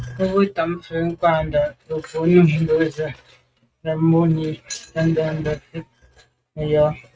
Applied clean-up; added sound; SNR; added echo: neural mask model RNNoise.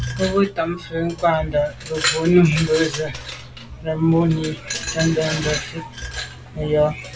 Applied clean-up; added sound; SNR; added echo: none; Glass; 10 dB; none.